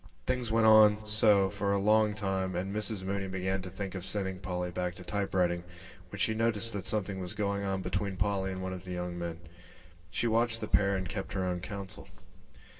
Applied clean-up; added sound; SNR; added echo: none; none; none; reverberation time 2.2 s.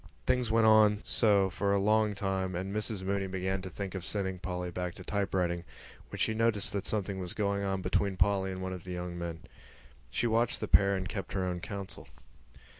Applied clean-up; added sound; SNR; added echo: none; none; none; none.